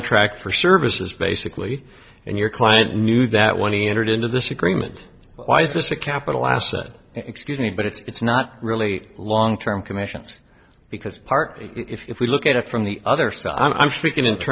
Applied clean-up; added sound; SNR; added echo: neural separator model SepFormer DNS4.